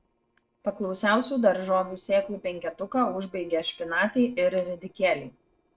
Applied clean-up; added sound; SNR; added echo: neural separator model SepFormer DNS4.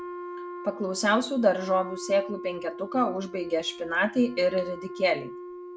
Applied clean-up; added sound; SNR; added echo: none; Wind instrument, woodwind instrument; 12 dB; none.